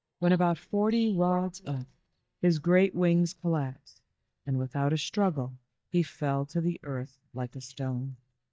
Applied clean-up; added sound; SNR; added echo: neural mask model DeepFilterNet 3.